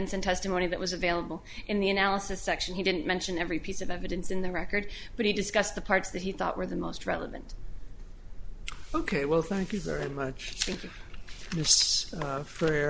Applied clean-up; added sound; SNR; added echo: none; none; none; none.